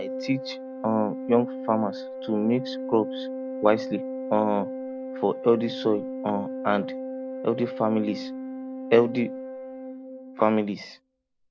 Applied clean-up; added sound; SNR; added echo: none; Organ; 8 dB; none.